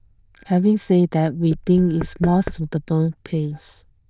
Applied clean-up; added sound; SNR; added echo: neural diffusion model UNIVERSE++.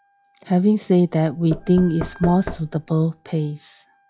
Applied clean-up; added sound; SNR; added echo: classical method log-MMSE.